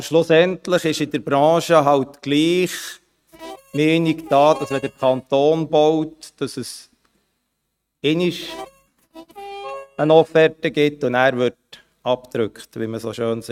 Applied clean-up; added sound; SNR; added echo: neural mask model RNNoise.